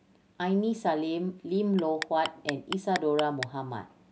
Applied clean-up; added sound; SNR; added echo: none; Clock; 9 dB; none.